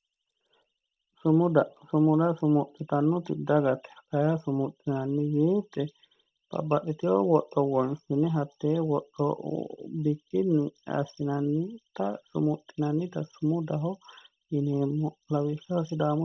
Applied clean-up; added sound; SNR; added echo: neural mask model DeepFilterNet 3.